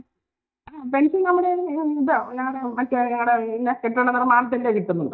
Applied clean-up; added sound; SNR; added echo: neural mask model DeepFilterNet 3.